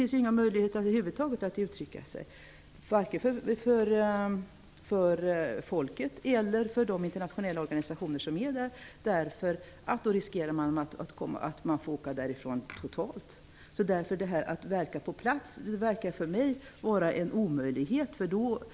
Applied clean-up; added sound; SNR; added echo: none; none; none; none.